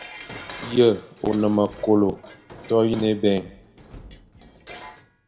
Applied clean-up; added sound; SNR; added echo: none; Dishes, pots, and pans; 18 dB; reverberation time 0.6 s.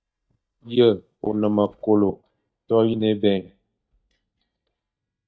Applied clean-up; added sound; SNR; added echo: neural mask model DeepFilterNet 3.